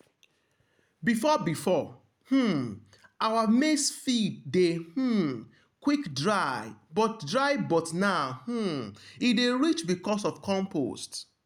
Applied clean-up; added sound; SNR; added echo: none; none; none; none.